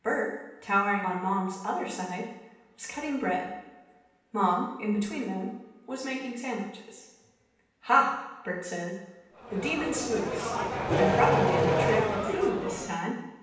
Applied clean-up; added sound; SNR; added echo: none; Accelerating, revving, vroom; -3 dB; reverberation time 0.9 s.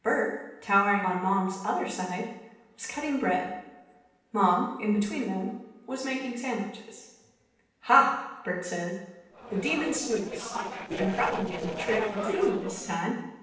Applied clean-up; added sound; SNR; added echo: neural separator model SepFormer DNS4.